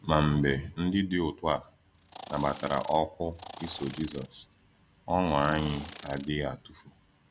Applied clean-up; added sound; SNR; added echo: none; Insect; 10 dB; none.